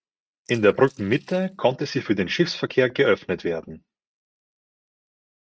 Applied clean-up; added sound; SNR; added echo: neural mask model RNNoise.